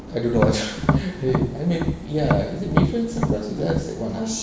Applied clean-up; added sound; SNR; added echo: none; Tap; 0 dB; none.